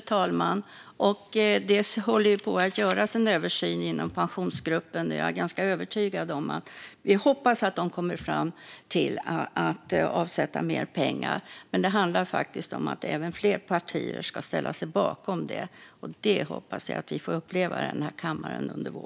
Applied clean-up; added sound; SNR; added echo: none; none; none; none.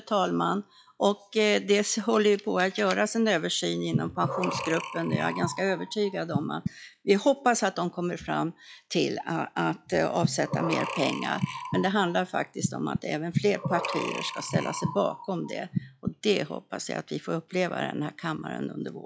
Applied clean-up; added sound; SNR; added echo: classical method log-MMSE.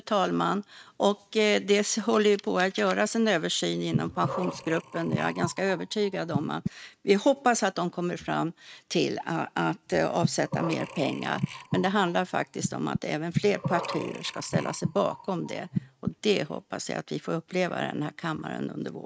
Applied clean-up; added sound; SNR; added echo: neural mask model RNNoise.